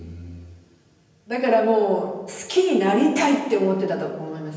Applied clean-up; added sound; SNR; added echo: none; none; none; reverberation time 1.0 s.